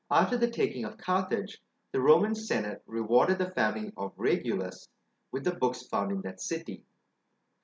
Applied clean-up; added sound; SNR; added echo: none; none; none; none.